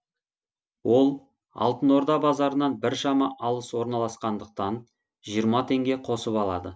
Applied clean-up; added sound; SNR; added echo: none; none; none; none.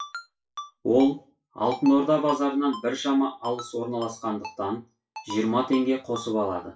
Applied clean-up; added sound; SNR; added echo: classical method WPE with log-MMSE.